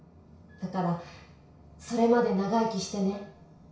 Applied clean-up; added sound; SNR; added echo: none; none; none; reverberation time 0.6 s.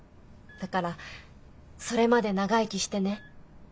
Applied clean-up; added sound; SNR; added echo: none; none; none; none.